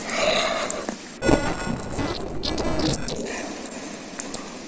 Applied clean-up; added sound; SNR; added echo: neural separator model SepFormer DNS4.